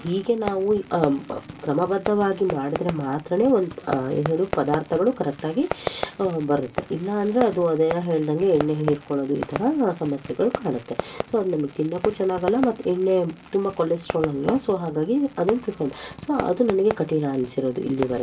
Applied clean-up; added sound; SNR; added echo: none; Fireworks; 11 dB; reverberation time 0.2 s.